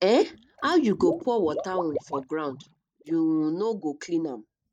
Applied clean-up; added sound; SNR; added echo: neural mask model DeepFilterNet 3.